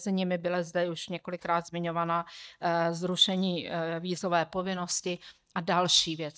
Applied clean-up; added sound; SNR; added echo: neural mask model DeepFilterNet 3.